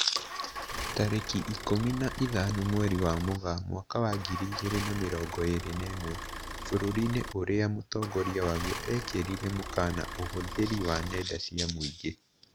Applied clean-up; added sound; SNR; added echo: none; Idling / Engine starting / Motor vehicle (road); 7 dB; none.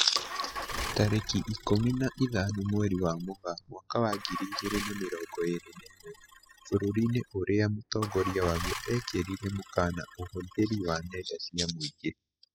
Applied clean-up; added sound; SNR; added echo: classical method spectral subtraction.